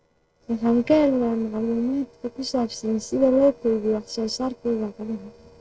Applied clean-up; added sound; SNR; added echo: neural separator model SepFormer DNS4.